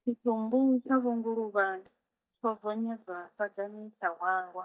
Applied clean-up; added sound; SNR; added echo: neural mask model DeepFilterNet 3.